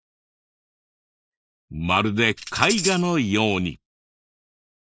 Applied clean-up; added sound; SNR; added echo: neural mask model Resemble Enhance denoiser.